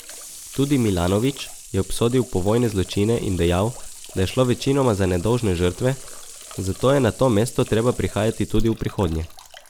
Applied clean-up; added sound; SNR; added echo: none; Sink (filling or washing) / Water tap, faucet + Drip / Trickle, dribble / Bathtub (filling or washing); 19 dB; none.